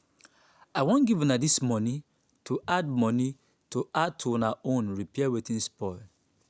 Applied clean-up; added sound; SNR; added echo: none; none; none; none.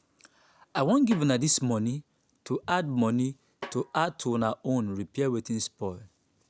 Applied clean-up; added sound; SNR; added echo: none; Snare drum; 19 dB; none.